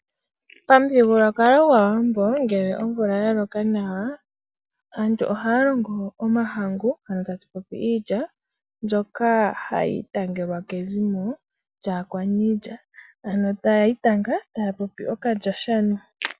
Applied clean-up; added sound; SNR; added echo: none; none; none; none.